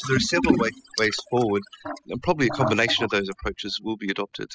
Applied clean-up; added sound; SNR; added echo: classical method spectral subtraction.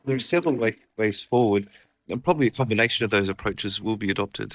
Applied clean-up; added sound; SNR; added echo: neural mask model DeepFilterNet 3.